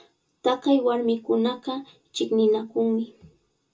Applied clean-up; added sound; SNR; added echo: none; none; none; reverberation time 0.2 s.